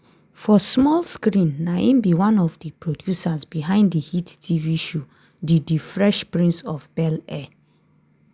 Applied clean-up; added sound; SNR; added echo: none; none; none; none.